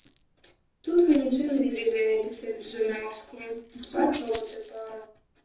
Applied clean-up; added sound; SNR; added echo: none; Rattle (instrument); 9 dB; reverberation time 0.3 s.